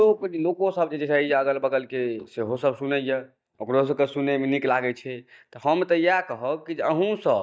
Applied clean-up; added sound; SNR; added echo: neural mask model DeepFilterNet 3.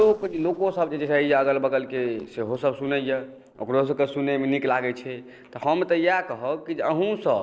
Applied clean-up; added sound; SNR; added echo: neural separator model SepFormer DNS4.